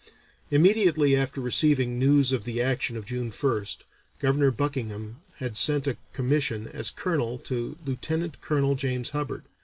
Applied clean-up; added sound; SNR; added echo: none; none; none; none.